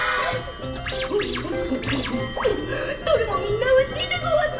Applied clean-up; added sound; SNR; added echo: none; Clock; 11 dB; reverberation time 1.2 s.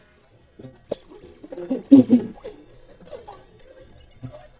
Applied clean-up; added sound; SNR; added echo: neural mask model DeepFilterNet 3.